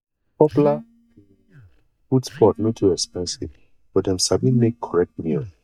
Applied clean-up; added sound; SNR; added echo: neural mask model DeepFilterNet 3.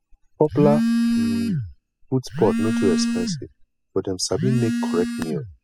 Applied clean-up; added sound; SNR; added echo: classical method spectral subtraction.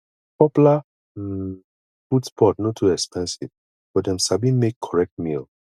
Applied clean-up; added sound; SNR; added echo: none; none; none; none.